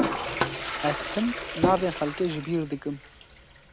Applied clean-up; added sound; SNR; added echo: none; Toilet flush; 2 dB; none.